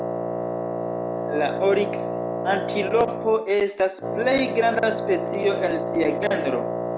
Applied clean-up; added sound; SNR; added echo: none; Wind instrument, woodwind instrument; 3 dB; none.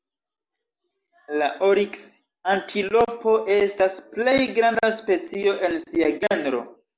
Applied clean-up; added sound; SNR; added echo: none; none; none; none.